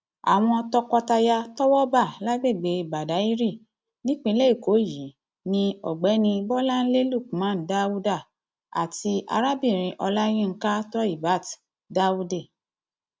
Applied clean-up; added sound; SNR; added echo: none; none; none; none.